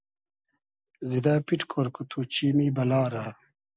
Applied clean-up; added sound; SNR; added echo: none; none; none; none.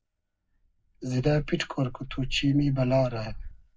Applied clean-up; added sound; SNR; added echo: neural mask model DeepFilterNet 3.